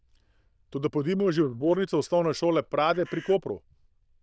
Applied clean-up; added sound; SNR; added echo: neural diffusion model UNIVERSE++.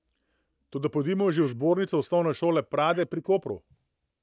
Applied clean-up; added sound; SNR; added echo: neural mask model DeepFilterNet 3.